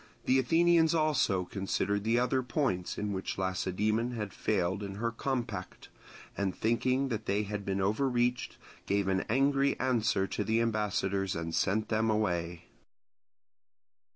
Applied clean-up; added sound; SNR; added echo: none; none; none; none.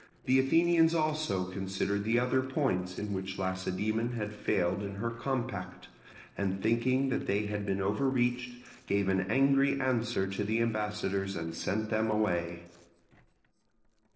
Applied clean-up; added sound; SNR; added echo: neural separator model SepFormer DNS4.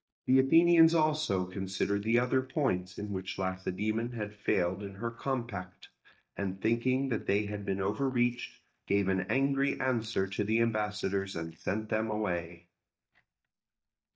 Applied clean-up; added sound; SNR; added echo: neural mask model DeepFilterNet 3.